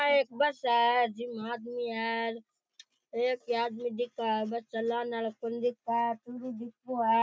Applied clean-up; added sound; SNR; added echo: none; none; none; none.